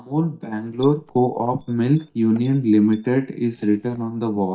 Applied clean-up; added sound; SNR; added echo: neural mask model DeepFilterNet 3.